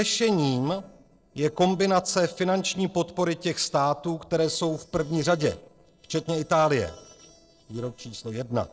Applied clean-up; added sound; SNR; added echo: neural separator model SepFormer DNS4.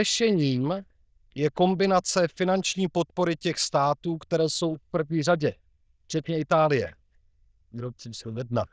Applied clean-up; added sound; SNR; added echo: neural diffusion model UNIVERSE++.